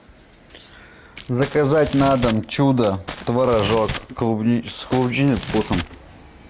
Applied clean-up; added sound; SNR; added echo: none; Crumpling, crinkling; 11 dB; none.